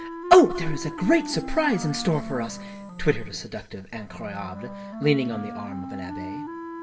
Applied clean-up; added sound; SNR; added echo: none; Wind instrument, woodwind instrument; 11 dB; reverberation time 1.9 s.